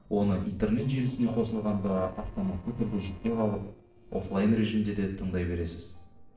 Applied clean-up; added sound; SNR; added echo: neural separator model SepFormer DNS4.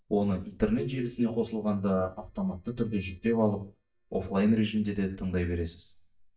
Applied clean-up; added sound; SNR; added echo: neural mask model DeepFilterNet 3.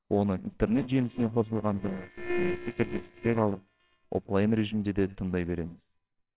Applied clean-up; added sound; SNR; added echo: neural separator model SepFormer WHAMR!.